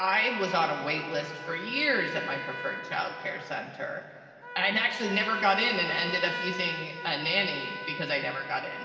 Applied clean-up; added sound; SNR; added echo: none; Trumpet; 9 dB; reverberation time 2.6 s.